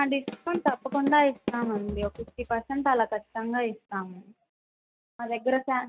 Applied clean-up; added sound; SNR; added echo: neural mask model RNNoise.